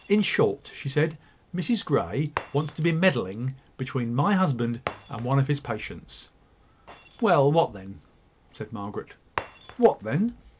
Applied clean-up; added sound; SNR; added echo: none; Shatter; 17 dB; none.